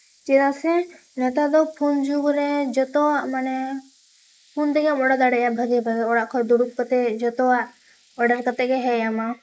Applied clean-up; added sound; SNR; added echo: neural mask model Resemble Enhance denoiser.